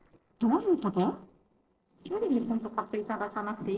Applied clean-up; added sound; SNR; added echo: neural separator model SepFormer DNS4.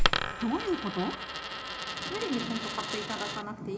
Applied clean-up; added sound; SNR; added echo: none; Coin (dropping); -2 dB; reverberation time 0.4 s.